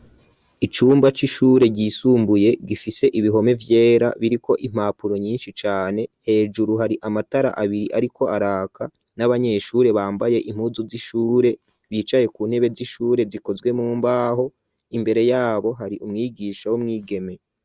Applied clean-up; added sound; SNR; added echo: none; none; none; none.